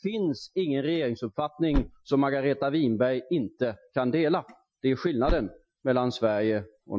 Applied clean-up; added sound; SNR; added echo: classical method Wiener filter.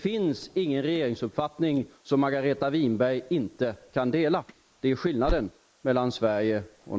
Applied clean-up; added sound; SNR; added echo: neural mask model Resemble Enhance denoiser.